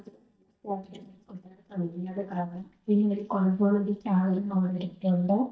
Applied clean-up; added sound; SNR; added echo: neural mask model DeepFilterNet 3.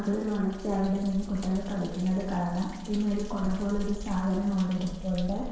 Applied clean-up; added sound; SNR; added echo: none; Thunder; 9 dB; reverberation time 1.1 s.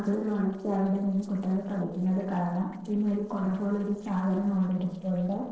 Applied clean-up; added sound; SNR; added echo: neural separator model SepFormer DNS4.